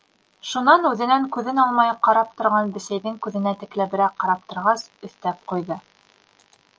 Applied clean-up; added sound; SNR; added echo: none; none; none; none.